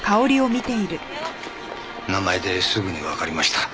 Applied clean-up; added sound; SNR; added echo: none; none; none; none.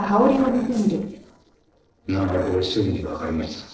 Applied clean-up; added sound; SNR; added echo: neural separator model SepFormer DNS4.